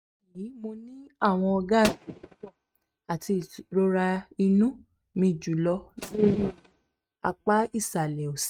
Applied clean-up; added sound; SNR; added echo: neural mask model RNNoise.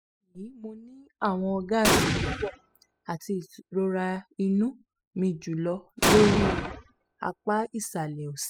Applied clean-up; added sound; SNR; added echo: classical method spectral subtraction.